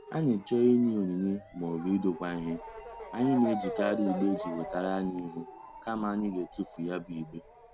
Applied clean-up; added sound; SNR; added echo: none; Motor vehicle (road) / Siren; 10 dB; none.